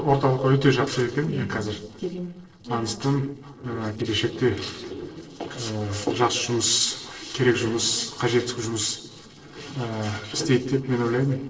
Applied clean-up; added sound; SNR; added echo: neural separator model SepFormer DNS4.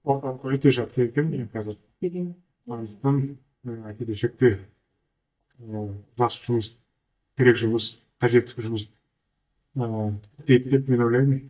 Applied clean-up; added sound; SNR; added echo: neural mask model DeepFilterNet 3.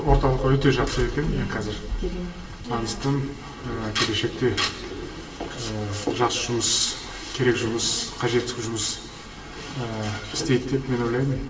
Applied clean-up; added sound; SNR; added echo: none; Printer; 17 dB; reverberation time 1.4 s.